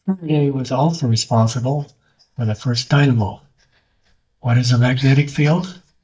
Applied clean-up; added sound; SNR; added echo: neural mask model DeepFilterNet 3.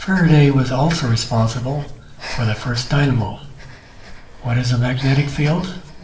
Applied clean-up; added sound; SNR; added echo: none; Breathing; 15 dB; reverberation time 0.8 s.